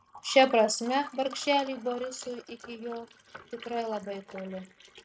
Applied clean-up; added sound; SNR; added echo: neural mask model RNNoise.